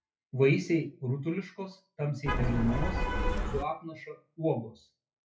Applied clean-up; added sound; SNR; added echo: classical method WPE with log-MMSE.